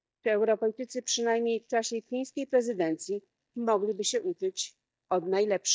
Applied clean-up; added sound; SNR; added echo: neural mask model DeepFilterNet 3.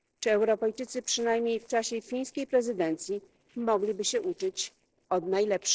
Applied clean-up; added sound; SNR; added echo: neural separator model SepFormer DNS4.